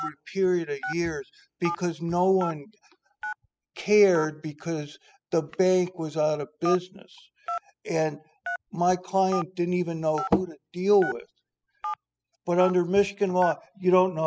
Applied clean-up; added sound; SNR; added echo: classical method spectral subtraction.